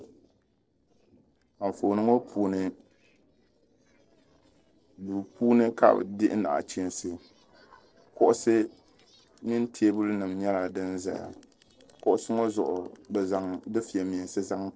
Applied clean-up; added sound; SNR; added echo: neural separator model SepFormer DNS4.